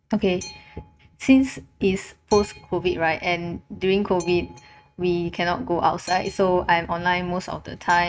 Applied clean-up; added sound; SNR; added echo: neural mask model RNNoise.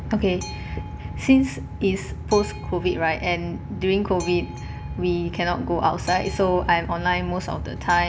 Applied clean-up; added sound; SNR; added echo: none; Boat, Water vehicle; 9 dB; none.